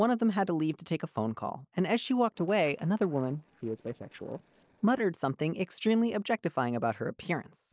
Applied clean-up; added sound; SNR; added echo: neural separator model SepFormer DNS4.